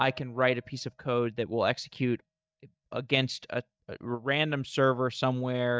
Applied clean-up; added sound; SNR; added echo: neural mask model DeepFilterNet 3.